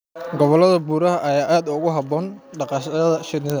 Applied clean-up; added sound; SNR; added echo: none; none; none; none.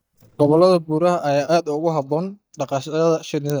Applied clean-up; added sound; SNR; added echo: neural mask model DeepFilterNet 3.